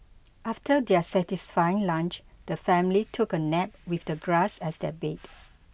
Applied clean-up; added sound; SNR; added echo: none; none; none; none.